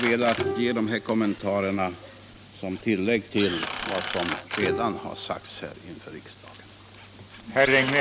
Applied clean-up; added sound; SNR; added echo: none; Bowed string instrument + Drill; 8 dB; none.